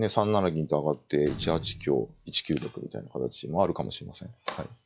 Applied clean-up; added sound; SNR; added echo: classical method log-MMSE.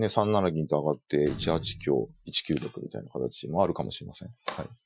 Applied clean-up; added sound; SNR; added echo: classical method Wiener filter.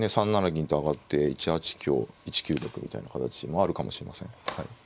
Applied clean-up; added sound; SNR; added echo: none; none; none; none.